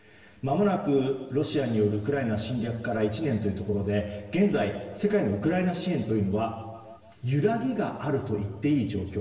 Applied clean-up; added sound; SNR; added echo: none; none; none; reverberation time 1.3 s.